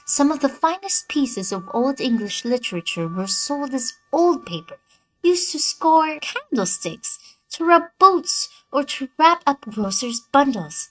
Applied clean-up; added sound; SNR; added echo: neural mask model RNNoise.